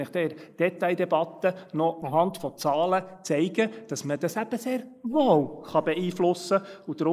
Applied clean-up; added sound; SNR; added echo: neural mask model Resemble Enhance denoiser.